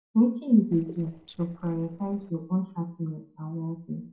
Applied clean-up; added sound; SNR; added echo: neural separator model SepFormer DNS4.